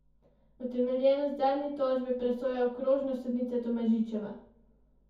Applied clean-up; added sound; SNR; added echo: none; none; none; reverberation time 0.6 s.